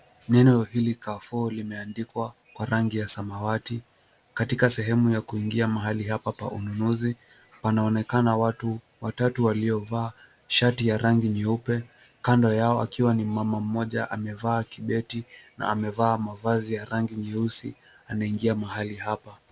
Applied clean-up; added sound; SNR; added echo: none; none; none; none.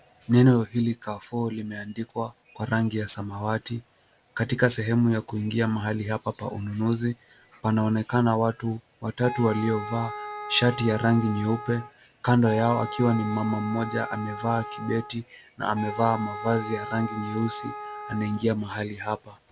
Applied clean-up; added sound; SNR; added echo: none; Wind instrument, woodwind instrument; 10 dB; none.